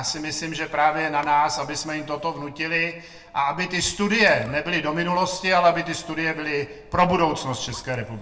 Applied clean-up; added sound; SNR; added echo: neural separator model SepFormer DNS4.